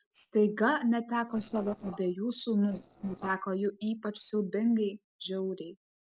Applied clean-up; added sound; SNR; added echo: neural separator model SepFormer DNS4.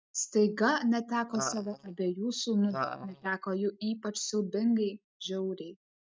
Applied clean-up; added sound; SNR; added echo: neural mask model DeepFilterNet 3.